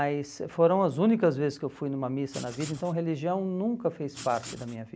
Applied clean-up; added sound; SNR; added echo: none; Writing; 16 dB; none.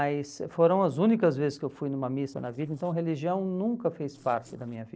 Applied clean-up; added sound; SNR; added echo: neural separator model SepFormer DNS4.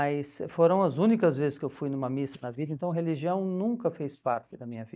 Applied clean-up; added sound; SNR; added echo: neural mask model DeepFilterNet 3.